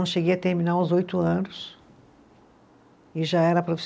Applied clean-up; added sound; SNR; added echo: none; none; none; none.